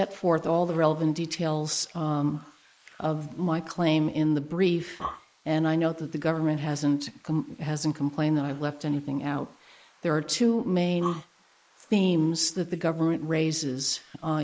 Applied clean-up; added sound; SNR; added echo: neural mask model Resemble Enhance denoiser.